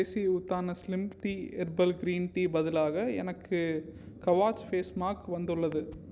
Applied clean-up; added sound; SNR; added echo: none; none; none; none.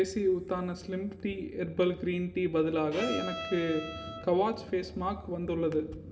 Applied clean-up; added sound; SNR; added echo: none; Bowed string instrument; 8 dB; reverberation time 2.2 s.